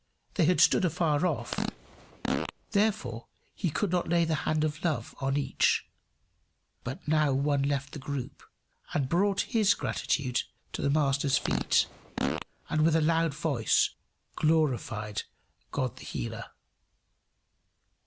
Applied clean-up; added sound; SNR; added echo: none; Fart; 7 dB; none.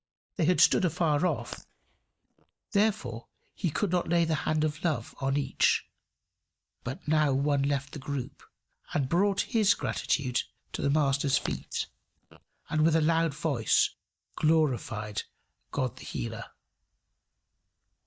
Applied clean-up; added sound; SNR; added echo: neural mask model DeepFilterNet 3.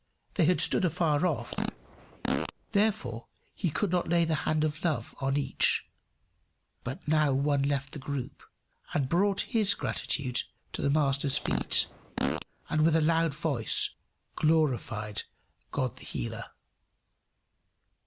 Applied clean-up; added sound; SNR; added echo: neural mask model Resemble Enhance denoiser.